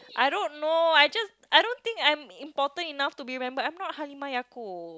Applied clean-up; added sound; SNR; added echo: none; none; none; none.